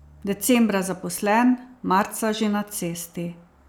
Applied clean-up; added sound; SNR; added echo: none; none; none; none.